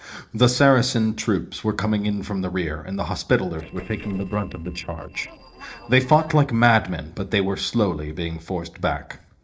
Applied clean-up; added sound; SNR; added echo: neural separator model SepFormer DNS4.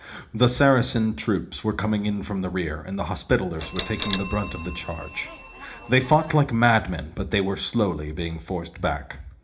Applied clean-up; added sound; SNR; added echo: none; Bell; 3 dB; reverberation time 0.4 s.